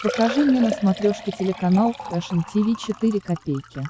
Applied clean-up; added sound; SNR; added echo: none; Liquid; 11 dB; none.